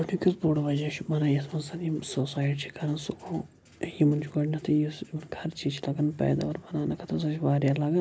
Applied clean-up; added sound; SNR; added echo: none; none; none; none.